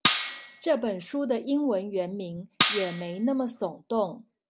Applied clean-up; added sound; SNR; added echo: none; Cutlery, silverware; 1 dB; none.